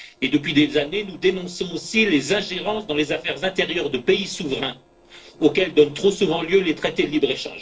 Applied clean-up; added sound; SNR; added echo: neural separator model SepFormer DNS4.